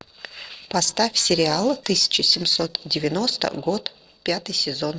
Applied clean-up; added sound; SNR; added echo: neural separator model SepFormer DNS4.